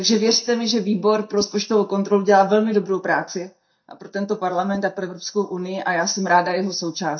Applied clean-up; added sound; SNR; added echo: neural mask model DeepFilterNet 3.